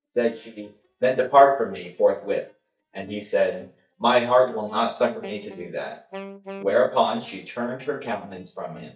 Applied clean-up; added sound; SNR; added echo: neural mask model DeepFilterNet 3.